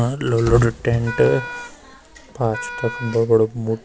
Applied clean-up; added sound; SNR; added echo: none; Wind instrument, woodwind instrument; 13 dB; none.